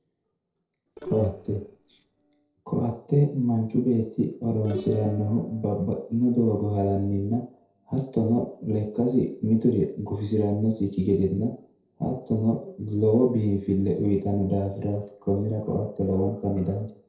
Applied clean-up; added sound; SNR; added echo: neural separator model SepFormer DNS4.